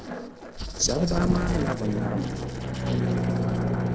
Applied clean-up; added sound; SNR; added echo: neural separator model SepFormer DNS4.